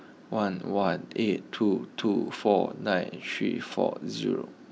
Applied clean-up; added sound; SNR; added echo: none; none; none; none.